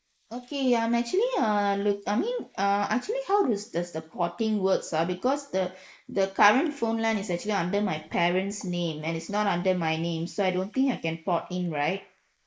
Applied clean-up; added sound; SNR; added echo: neural mask model Resemble Enhance denoiser.